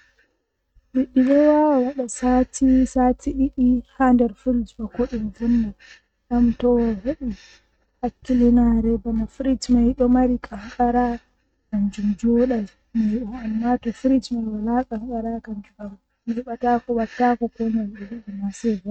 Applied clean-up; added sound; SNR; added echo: neural mask model RNNoise.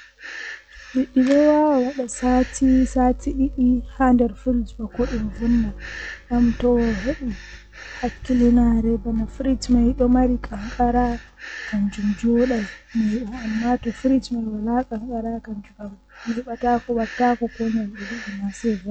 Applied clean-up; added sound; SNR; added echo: none; Breathing; 19 dB; none.